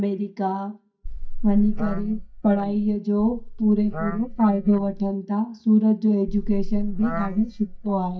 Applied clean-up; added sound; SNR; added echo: neural mask model DeepFilterNet 3.